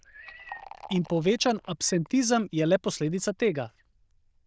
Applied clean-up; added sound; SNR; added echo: neural diffusion model UNIVERSE++.